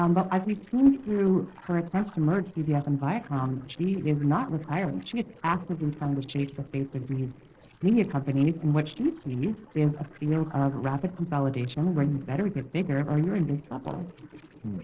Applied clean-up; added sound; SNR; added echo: neural separator model SepFormer DNS4.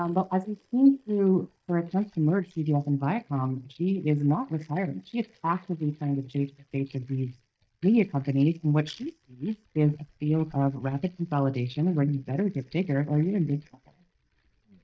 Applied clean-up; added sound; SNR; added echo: neural mask model DeepFilterNet 3.